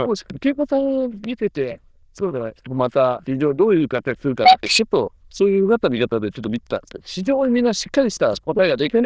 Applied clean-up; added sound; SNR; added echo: neural diffusion model UNIVERSE++.